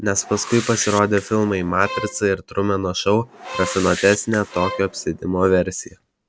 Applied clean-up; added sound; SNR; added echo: none; Whoosh, swoosh, swish + Bowed string instrument; 13 dB; none.